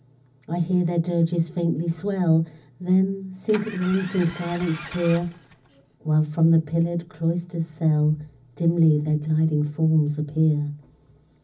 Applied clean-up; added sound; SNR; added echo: none; Engine starting; 15 dB; reverberation time 0.4 s.